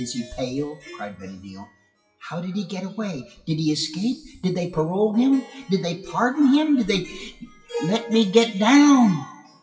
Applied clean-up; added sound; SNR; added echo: classical method WPE with log-MMSE.